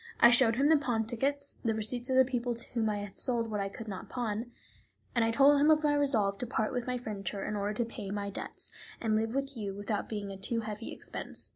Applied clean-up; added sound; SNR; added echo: none; none; none; none.